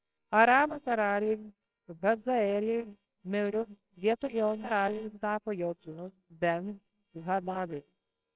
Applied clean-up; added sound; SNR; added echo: neural separator model SepFormer WHAMR!.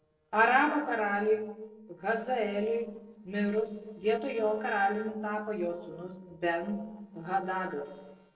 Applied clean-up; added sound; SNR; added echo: neural separator model SepFormer DNS4.